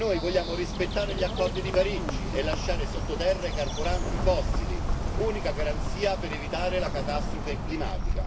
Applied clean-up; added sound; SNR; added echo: none; Bird; -1 dB; reverberation time 2.3 s.